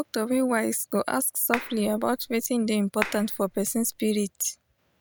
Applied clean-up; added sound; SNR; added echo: none; Clapping; 11 dB; none.